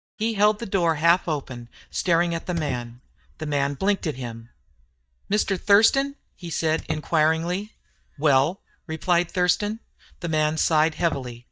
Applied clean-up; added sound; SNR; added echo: neural mask model DeepFilterNet 3.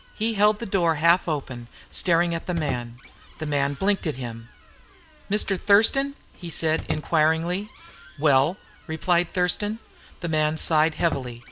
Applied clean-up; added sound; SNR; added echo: none; Squeak; 16 dB; none.